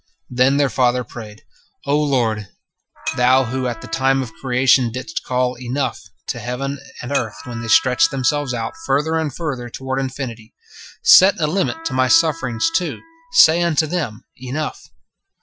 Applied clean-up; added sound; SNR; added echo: classical method Wiener filter.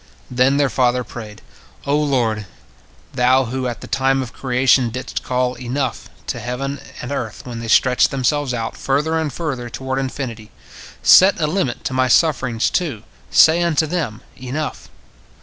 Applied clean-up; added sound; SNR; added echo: none; none; none; none.